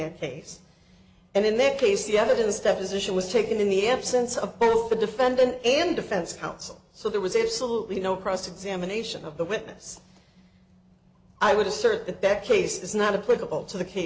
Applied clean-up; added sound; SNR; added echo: none; none; none; none.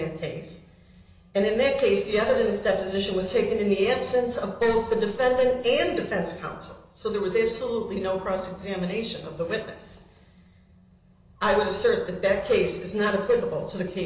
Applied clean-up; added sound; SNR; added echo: none; none; none; reverberation time 0.9 s.